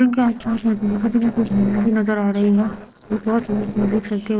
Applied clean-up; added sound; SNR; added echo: neural separator model SepFormer DNS4.